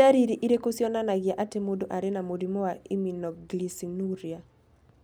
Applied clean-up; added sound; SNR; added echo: none; none; none; none.